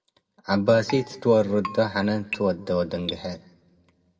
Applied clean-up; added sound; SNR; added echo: none; Keyboard (musical); 14 dB; reverberation time 1.2 s.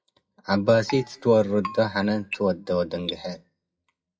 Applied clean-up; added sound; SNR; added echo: classical method WPE with log-MMSE.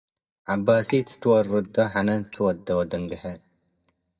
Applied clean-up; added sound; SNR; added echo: neural mask model DeepFilterNet 3.